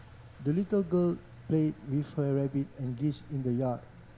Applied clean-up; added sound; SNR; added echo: none; Engine; 20 dB; none.